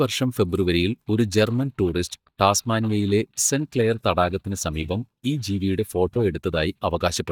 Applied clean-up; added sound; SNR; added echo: neural mask model DeepFilterNet 3.